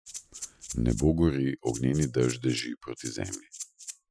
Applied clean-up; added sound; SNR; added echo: classical method Wiener filter.